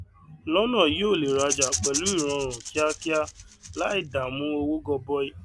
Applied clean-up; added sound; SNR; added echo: none; Rattle / Rattle (instrument); 7 dB; none.